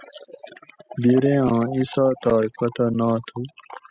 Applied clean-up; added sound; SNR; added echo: classical method spectral subtraction.